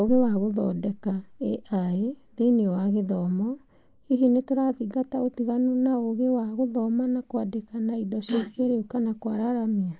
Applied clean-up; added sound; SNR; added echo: neural mask model Resemble Enhance denoiser.